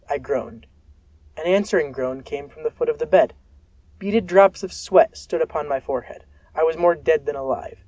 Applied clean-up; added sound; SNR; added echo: none; none; none; none.